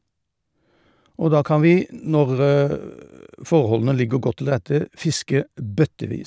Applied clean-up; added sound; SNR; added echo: none; none; none; none.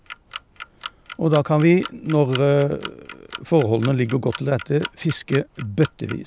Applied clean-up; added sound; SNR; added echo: none; Clock; 10 dB; none.